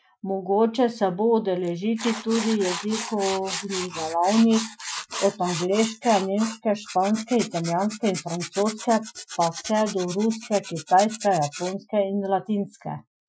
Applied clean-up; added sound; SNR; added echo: classical method Wiener filter.